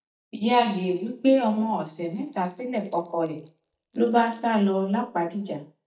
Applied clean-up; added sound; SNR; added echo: neural mask model DeepFilterNet 3.